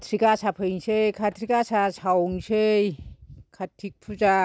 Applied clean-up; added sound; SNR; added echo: none; none; none; none.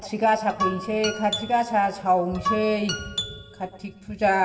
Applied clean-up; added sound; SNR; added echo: none; Guitar; 8 dB; reverberation time 2.6 s.